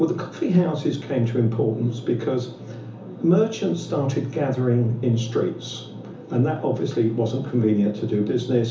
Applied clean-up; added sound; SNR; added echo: none; none; none; reverberation time 0.7 s.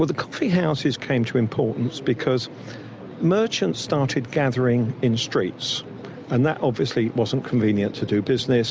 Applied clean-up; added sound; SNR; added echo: none; none; none; none.